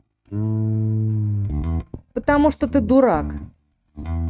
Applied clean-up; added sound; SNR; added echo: neural mask model RNNoise.